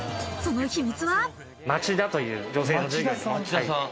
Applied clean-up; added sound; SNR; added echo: none; none; none; none.